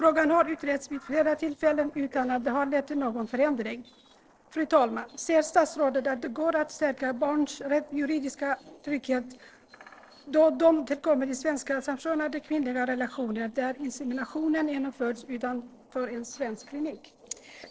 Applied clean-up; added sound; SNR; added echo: neural separator model SepFormer DNS4.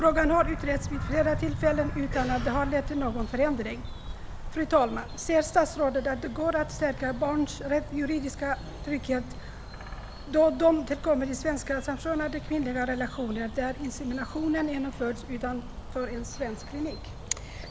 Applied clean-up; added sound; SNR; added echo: none; Bird vocalization, bird call, bird song; 8 dB; none.